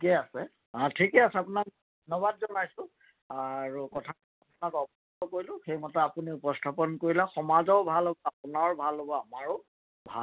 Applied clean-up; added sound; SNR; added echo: none; none; none; none.